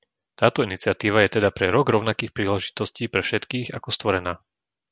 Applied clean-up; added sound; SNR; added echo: none; none; none; none.